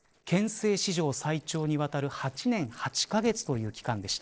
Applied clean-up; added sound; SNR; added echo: neural separator model SepFormer DNS4.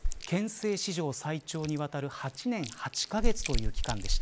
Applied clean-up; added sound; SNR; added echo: none; Chewing, mastication; -1 dB; none.